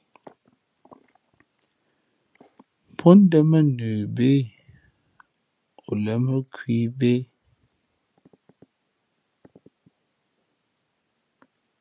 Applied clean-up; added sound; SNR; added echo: none; none; none; none.